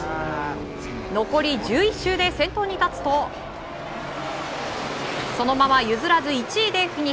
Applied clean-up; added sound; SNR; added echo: none; Engine; 17 dB; none.